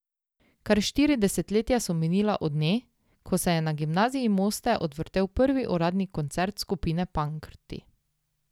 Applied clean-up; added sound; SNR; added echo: none; none; none; none.